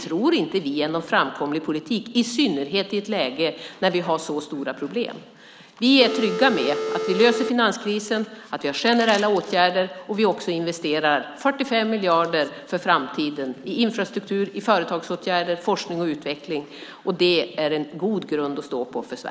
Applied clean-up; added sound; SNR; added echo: none; Telephone; 3 dB; none.